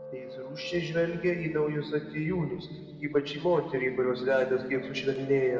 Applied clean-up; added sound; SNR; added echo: none; Piano; 14 dB; reverberation time 1.9 s.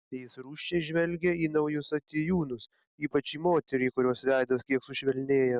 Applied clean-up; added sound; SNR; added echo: none; none; none; none.